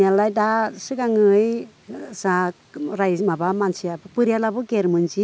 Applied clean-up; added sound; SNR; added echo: none; none; none; none.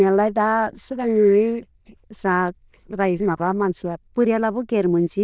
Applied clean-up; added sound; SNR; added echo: neural diffusion model UNIVERSE++.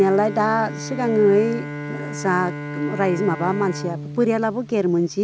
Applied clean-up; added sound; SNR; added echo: none; Bowed string instrument; 10 dB; none.